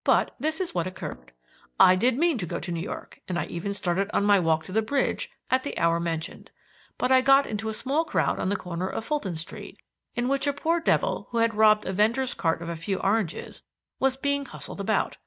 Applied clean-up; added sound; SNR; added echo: neural mask model DeepFilterNet 3.